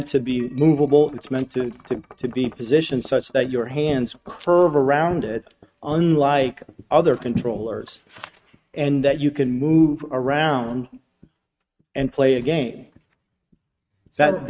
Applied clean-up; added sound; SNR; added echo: neural mask model RNNoise.